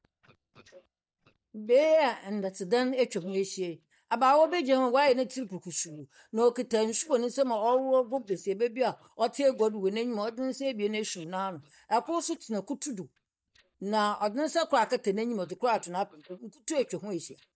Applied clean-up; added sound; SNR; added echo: neural mask model DeepFilterNet 3.